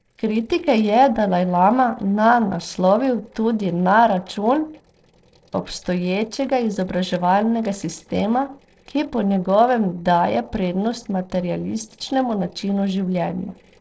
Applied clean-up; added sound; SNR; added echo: neural separator model SepFormer DNS4.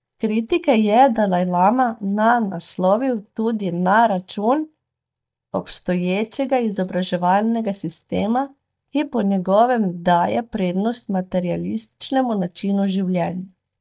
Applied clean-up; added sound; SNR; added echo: neural mask model DeepFilterNet 3.